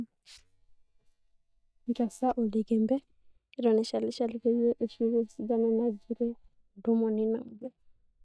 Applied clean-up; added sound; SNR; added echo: neural mask model DeepFilterNet 3.